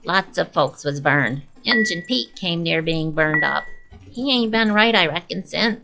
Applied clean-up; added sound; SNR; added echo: classical method log-MMSE.